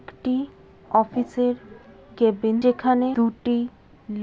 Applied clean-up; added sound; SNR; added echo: none; none; none; none.